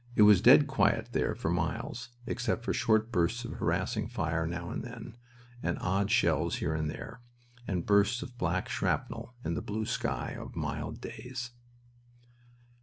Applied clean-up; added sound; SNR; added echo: none; none; none; none.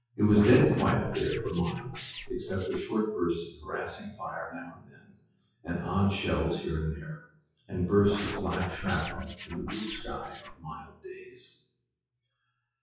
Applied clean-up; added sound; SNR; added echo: classical method WPE with log-MMSE.